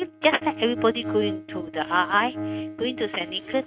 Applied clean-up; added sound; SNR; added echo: neural mask model RNNoise.